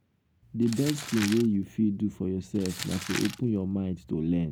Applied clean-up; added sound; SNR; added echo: none; Crumpling, crinkling; 12 dB; none.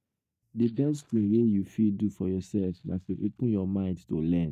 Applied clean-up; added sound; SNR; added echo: neural mask model DeepFilterNet 3.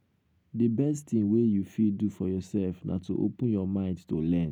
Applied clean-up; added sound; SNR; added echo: none; none; none; none.